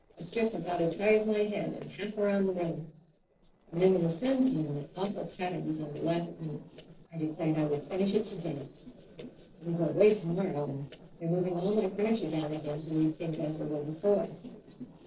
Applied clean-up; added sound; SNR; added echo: neural separator model SepFormer DNS4.